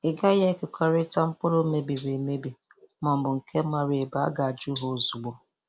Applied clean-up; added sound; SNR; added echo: none; none; none; none.